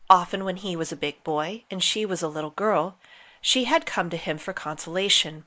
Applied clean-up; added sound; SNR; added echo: neural mask model Resemble Enhance denoiser.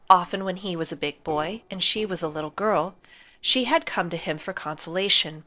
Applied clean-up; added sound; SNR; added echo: neural separator model SepFormer DNS4.